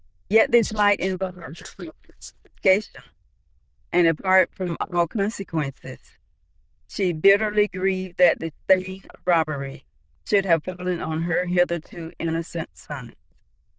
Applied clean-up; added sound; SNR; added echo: neural diffusion model UNIVERSE++.